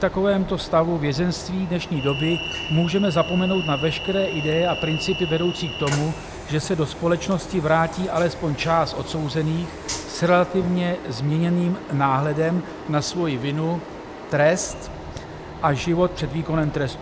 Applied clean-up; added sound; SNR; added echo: none; Train; 10 dB; none.